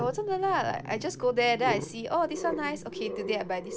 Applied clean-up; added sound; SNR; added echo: none; Growling; 9 dB; none.